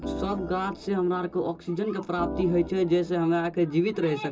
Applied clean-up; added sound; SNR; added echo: none; Organ; 12 dB; reverberation time 0.2 s.